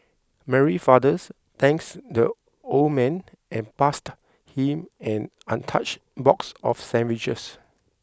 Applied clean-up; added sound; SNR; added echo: none; none; none; none.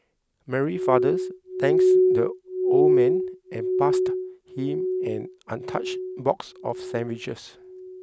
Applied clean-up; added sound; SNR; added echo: none; Glass; -5 dB; none.